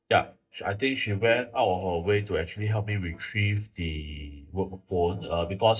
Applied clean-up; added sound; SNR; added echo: neural mask model DeepFilterNet 3.